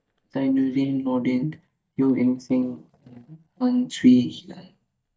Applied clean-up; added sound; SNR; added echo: neural mask model DeepFilterNet 3.